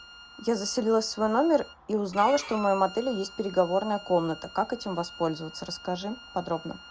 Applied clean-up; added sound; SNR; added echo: none; Bowed string instrument; 18 dB; none.